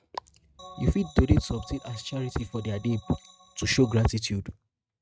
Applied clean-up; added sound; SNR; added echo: neural mask model RNNoise.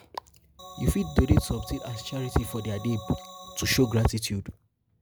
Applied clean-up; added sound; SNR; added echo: none; Organ; 16 dB; none.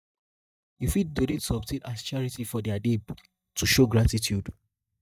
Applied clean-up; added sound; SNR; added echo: neural mask model DeepFilterNet 3.